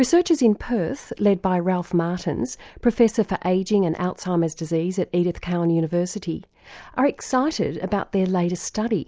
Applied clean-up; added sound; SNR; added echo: none; none; none; none.